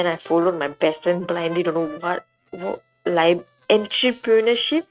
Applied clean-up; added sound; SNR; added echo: neural mask model RNNoise.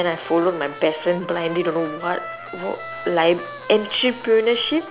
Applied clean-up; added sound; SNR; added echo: none; Trumpet; 14 dB; none.